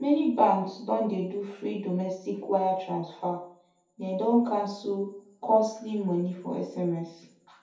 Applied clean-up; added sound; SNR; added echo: none; none; none; reverberation time 0.6 s.